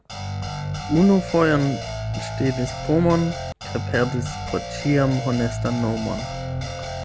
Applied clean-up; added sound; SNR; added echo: none; Guitar; 6 dB; none.